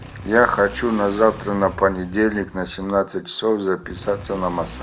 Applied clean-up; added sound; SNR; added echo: none; Motorcycle / Accelerating, revving, vroom; 16 dB; none.